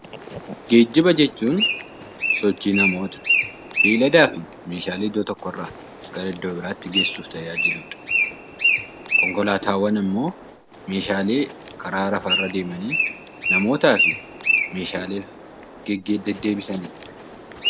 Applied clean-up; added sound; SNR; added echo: none; Bird; 3 dB; none.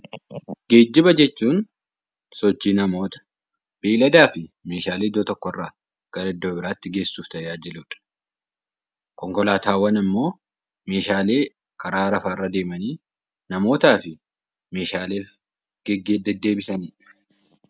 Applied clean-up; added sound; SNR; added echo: none; none; none; none.